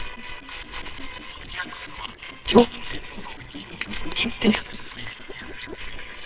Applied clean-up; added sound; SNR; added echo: neural separator model SepFormer WHAMR!.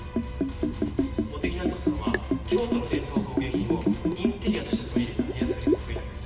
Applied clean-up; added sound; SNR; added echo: none; Liquid; -5 dB; reverberation time 1.3 s.